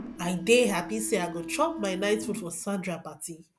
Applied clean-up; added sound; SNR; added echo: none; Mechanisms; 12 dB; none.